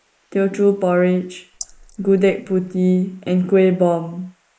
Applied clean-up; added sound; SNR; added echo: neural mask model Resemble Enhance denoiser.